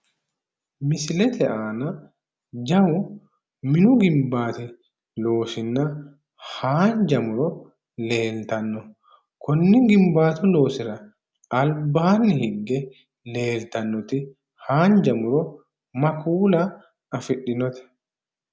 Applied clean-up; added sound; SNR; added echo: none; none; none; none.